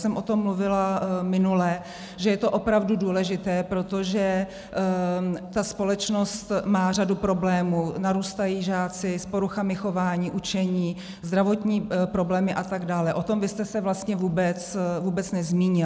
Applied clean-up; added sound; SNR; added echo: none; none; none; none.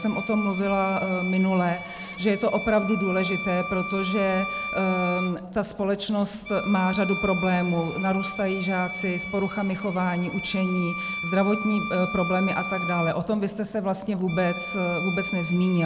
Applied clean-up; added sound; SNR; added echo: none; Bowed string instrument; 8 dB; none.